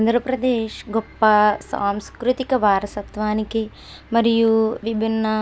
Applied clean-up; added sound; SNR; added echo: none; none; none; none.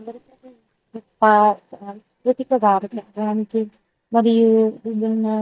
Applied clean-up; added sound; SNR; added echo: neural mask model DeepFilterNet 3.